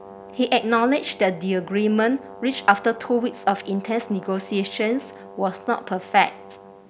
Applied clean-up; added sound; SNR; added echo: none; Brass instrument; 19 dB; none.